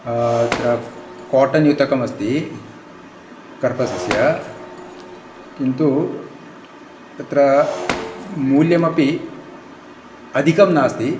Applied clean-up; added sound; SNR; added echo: none; Shatter; 13 dB; reverberation time 0.5 s.